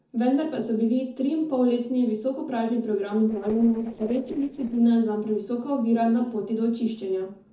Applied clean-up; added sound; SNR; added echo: neural separator model SepFormer DNS4.